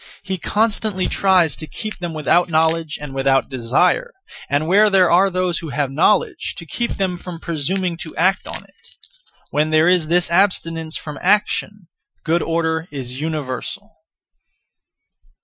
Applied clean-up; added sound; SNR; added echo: classical method Wiener filter.